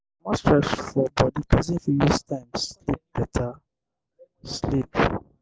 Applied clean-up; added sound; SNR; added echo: none; none; none; none.